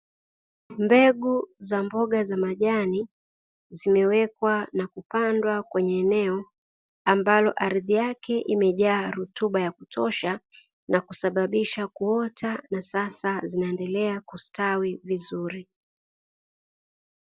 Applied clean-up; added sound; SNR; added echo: none; none; none; none.